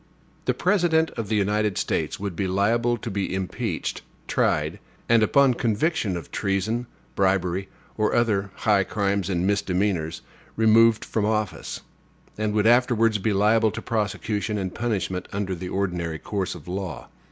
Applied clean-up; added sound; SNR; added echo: none; none; none; none.